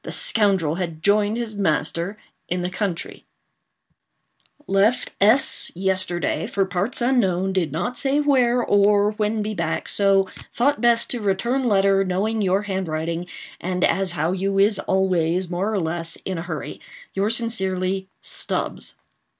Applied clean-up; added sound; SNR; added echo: none; none; none; none.